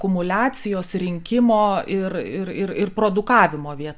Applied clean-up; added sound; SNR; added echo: none; none; none; none.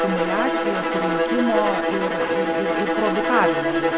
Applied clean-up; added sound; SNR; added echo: none; Bowed string instrument; -4 dB; none.